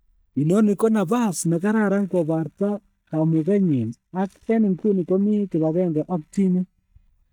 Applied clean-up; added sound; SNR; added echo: neural mask model DeepFilterNet 3.